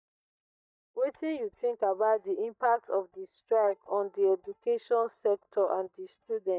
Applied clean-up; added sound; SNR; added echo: neural mask model DeepFilterNet 3.